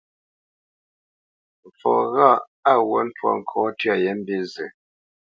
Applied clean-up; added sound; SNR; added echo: none; none; none; none.